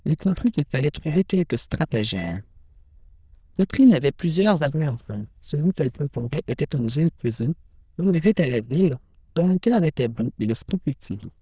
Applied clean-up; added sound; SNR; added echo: neural diffusion model UNIVERSE++.